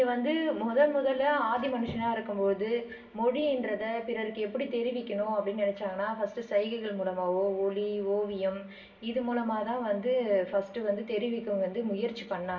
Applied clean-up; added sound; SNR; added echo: none; none; none; reverberation time 0.6 s.